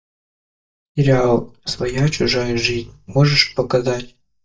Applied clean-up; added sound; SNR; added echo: neural mask model DeepFilterNet 3.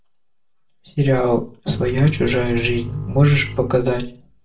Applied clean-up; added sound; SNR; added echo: none; Bowed string instrument; 11 dB; reverberation time 0.3 s.